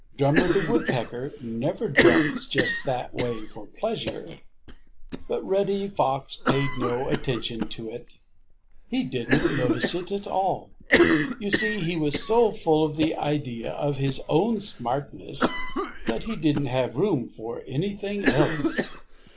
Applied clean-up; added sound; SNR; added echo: none; Cough; 2 dB; none.